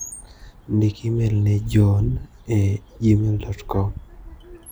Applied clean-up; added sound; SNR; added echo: none; Bird; 14 dB; none.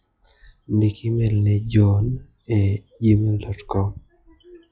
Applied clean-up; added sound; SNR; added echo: classical method log-MMSE.